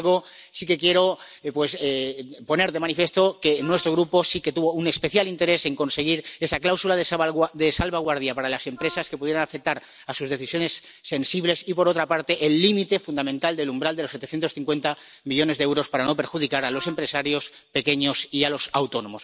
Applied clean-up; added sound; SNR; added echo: none; Wind instrument, woodwind instrument; 20 dB; none.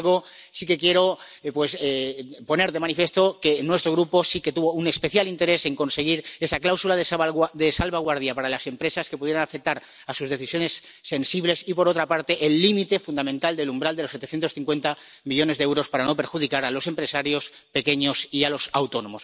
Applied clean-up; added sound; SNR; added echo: none; none; none; none.